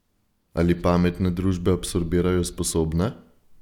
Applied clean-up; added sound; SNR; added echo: neural mask model DeepFilterNet 3.